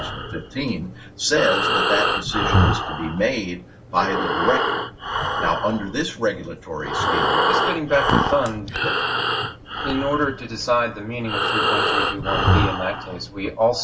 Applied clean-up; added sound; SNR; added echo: none; Breathing; -2 dB; reverberation time 0.2 s.